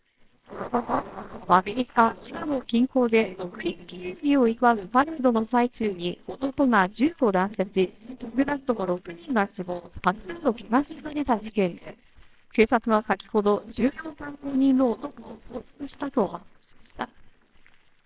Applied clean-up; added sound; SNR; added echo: neural separator model SepFormer WHAMR!.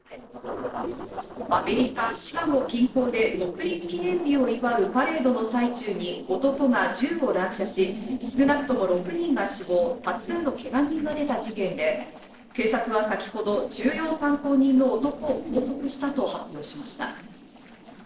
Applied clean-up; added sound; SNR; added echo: neural separator model SepFormer DNS4.